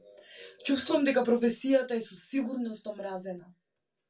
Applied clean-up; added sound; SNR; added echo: none; none; none; reverberation time 0.2 s.